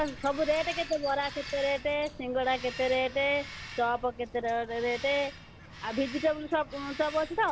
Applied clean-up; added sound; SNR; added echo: none; Bird vocalization, bird call, bird song; 13 dB; none.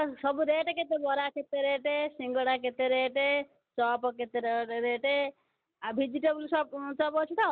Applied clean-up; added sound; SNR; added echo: none; none; none; none.